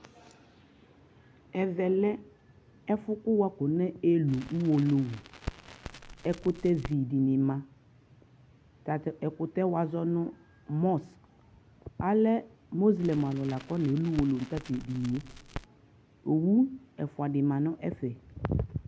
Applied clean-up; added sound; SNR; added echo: none; Crackle; 14 dB; none.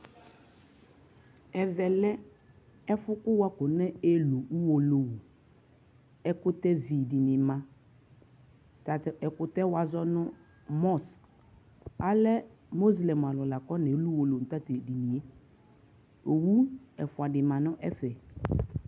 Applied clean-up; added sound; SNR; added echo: none; none; none; none.